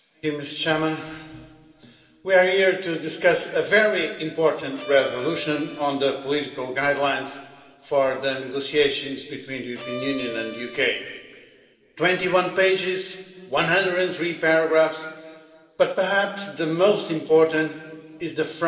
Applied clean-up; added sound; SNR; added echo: none; Bowed string instrument; 14 dB; reverberation time 2.9 s.